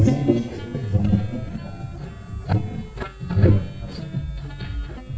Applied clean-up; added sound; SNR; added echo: neural mask model DeepFilterNet 3.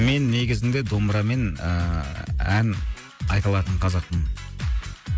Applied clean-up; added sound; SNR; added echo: none; none; none; none.